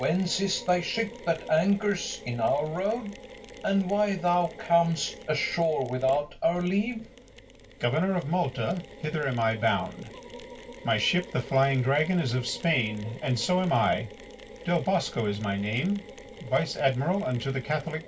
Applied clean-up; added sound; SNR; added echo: none; Mechanisms; 17 dB; reverberation time 0.2 s.